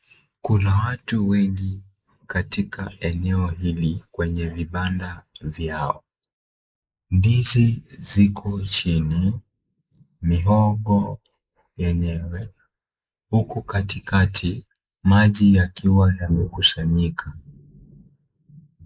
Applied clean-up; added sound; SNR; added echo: neural mask model Resemble Enhance denoiser.